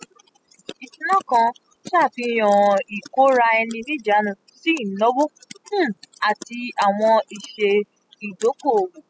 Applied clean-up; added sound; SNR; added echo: classical method spectral subtraction.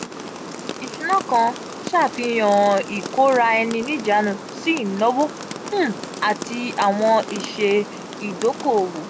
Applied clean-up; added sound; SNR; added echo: none; Rain; 11 dB; none.